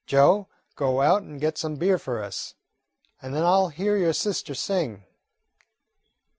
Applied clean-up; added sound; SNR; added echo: none; none; none; none.